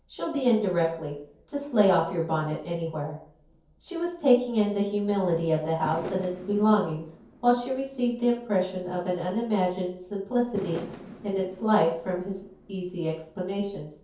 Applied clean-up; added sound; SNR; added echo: none; Fireworks; 16 dB; reverberation time 0.6 s.